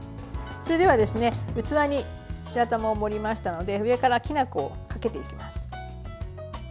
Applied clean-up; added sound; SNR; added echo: none; none; none; none.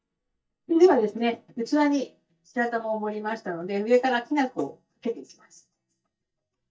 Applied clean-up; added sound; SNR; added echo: neural mask model DeepFilterNet 3.